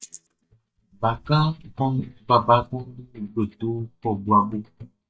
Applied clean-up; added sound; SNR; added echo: neural mask model DeepFilterNet 3.